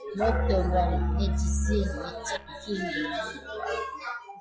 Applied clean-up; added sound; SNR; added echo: classical method log-MMSE.